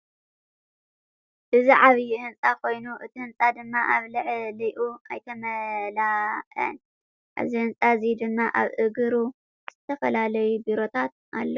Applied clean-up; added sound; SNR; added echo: none; none; none; none.